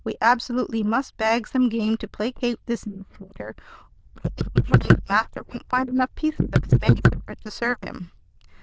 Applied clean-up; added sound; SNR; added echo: neural diffusion model UNIVERSE++.